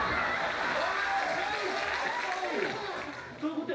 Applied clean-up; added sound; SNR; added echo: none; none; none; reverberation time 0.5 s.